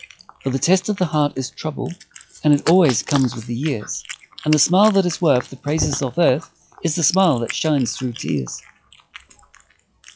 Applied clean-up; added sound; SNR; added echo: classical method log-MMSE.